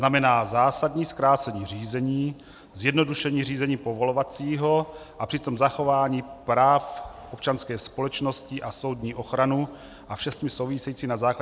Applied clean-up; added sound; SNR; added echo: none; none; none; none.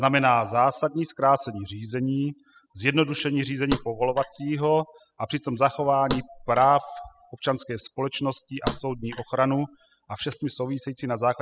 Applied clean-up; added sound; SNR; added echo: classical method spectral subtraction.